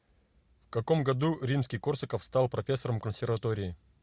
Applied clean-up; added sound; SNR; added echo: none; none; none; none.